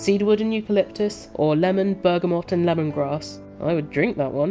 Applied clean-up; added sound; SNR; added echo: none; none; none; none.